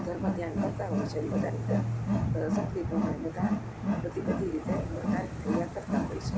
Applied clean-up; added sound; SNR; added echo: none; Wild animals; -3 dB; none.